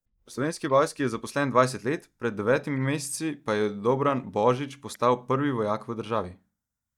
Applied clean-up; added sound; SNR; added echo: neural mask model DeepFilterNet 3.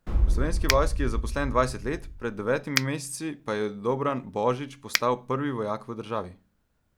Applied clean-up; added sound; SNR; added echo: none; Boom + Finger snapping; -3 dB; none.